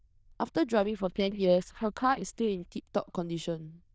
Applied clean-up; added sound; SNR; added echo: neural diffusion model UNIVERSE++.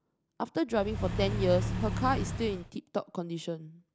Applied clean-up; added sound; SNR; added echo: none; Accelerating, revving, vroom / Car; 1 dB; none.